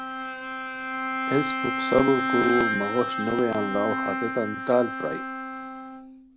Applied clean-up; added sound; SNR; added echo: none; Bowed string instrument; 2 dB; none.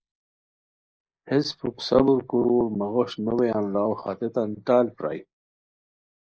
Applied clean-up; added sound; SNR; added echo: neural mask model Resemble Enhance denoiser.